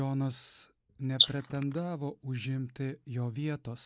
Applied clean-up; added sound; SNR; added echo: neural mask model Resemble Enhance denoiser.